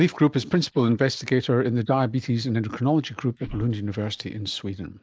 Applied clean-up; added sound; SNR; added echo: neural mask model Resemble Enhance denoiser.